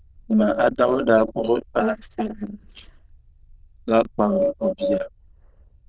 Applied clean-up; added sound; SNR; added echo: neural diffusion model UNIVERSE++.